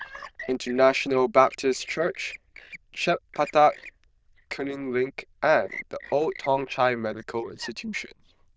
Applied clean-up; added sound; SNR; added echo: neural diffusion model UNIVERSE++.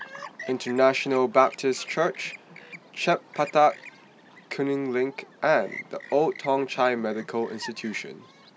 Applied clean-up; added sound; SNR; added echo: none; Chirp, tweet; 19 dB; none.